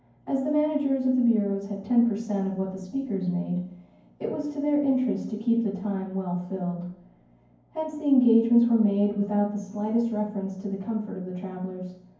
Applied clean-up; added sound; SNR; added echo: none; none; none; reverberation time 0.9 s.